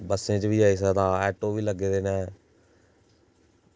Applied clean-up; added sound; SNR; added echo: none; none; none; none.